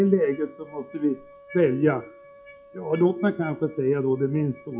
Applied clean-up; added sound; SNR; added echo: classical method log-MMSE.